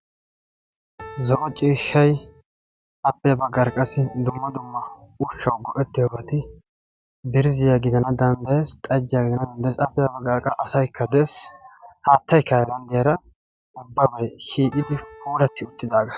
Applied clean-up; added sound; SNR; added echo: none; Piano; 20 dB; none.